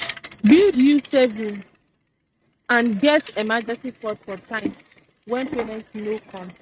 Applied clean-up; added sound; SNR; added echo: neural mask model RNNoise.